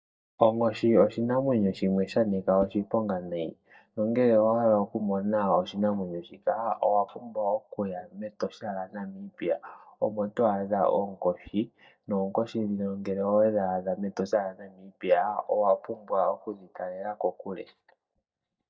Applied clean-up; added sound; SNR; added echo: neural mask model DeepFilterNet 3.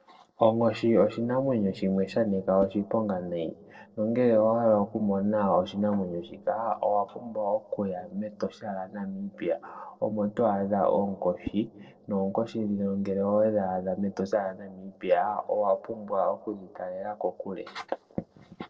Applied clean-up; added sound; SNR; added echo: neural separator model SepFormer DNS4.